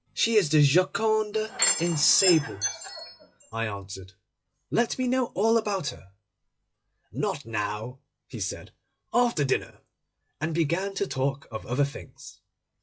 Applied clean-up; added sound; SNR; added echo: classical method log-MMSE.